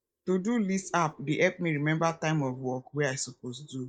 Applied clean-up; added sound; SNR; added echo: neural mask model DeepFilterNet 3.